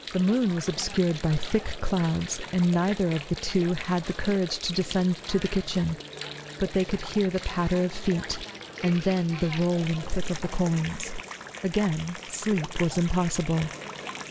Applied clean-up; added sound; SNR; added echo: none; Water; 12 dB; none.